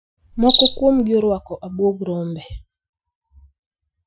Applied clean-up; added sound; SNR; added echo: classical method Wiener filter.